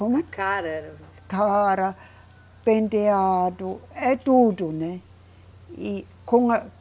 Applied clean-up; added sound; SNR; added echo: none; none; none; none.